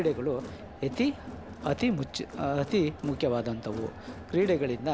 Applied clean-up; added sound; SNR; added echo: none; Crowd; 12 dB; none.